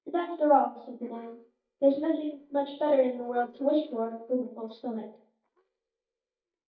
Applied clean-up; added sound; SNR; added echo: neural mask model DeepFilterNet 3.